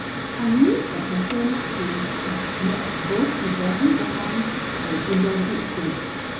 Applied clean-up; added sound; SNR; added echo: none; Mechanical fan; 3 dB; reverberation time 0.7 s.